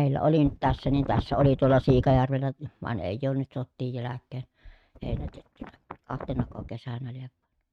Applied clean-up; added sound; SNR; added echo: neural mask model RNNoise.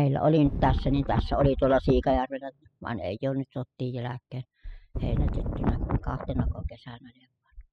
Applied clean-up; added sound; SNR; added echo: classical method spectral subtraction.